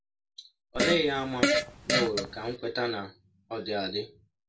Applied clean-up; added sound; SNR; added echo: none; Fart; -3 dB; reverberation time 0.2 s.